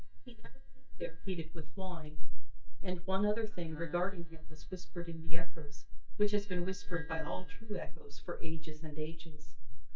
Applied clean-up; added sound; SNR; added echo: neural mask model DeepFilterNet 3.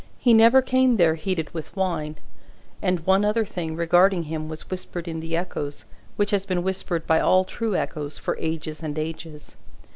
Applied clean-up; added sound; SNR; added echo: none; none; none; none.